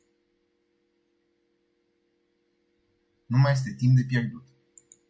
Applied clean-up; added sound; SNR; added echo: none; none; none; none.